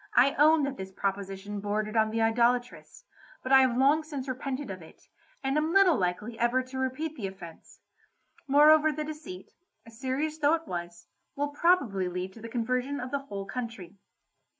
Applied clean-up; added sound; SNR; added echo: none; none; none; none.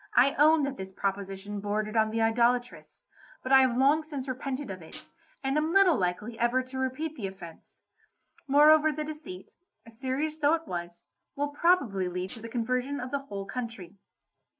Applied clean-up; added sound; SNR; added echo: neural separator model SepFormer DNS4.